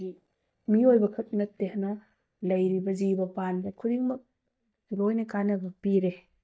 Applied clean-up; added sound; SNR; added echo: neural mask model DeepFilterNet 3.